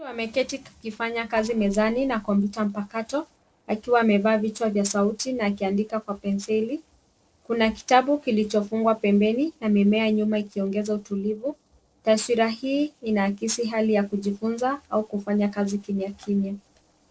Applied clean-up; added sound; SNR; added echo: neural separator model SepFormer DNS4.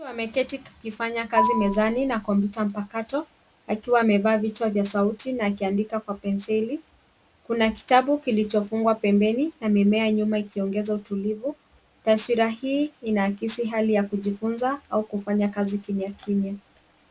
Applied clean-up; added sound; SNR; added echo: none; Marimba, xylophone; 4 dB; none.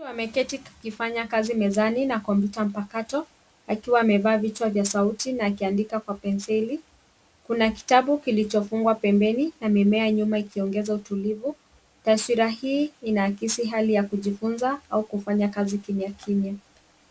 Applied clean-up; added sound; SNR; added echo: none; none; none; none.